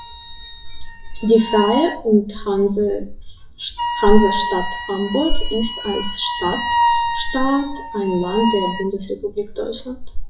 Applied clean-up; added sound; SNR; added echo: classical method WPE with log-MMSE.